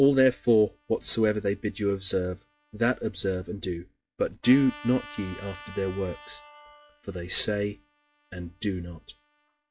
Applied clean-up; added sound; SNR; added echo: classical method log-MMSE.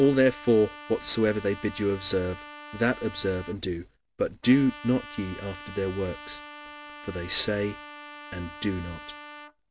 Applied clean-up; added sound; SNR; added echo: none; Trumpet; 17 dB; none.